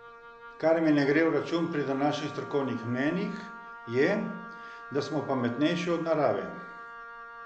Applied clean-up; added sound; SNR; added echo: none; Wind instrument, woodwind instrument; 15 dB; none.